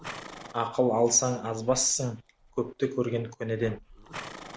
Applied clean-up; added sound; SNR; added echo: none; Livestock, farm animals, working animals; 17 dB; none.